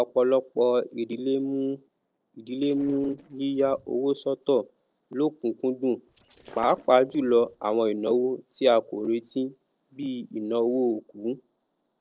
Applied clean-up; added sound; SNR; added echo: neural separator model SepFormer DNS4.